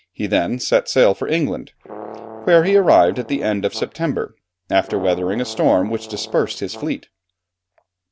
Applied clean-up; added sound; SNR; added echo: none; Brass instrument; 17 dB; none.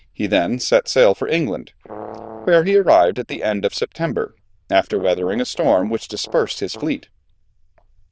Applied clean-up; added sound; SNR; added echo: neural diffusion model UNIVERSE++.